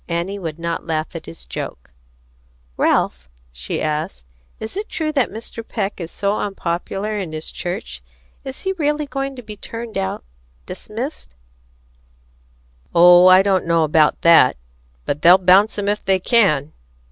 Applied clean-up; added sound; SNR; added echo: none; none; none; none.